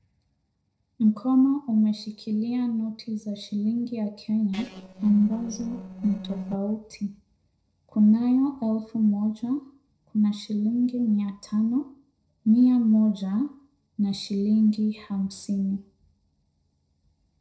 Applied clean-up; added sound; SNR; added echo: neural separator model SepFormer DNS4.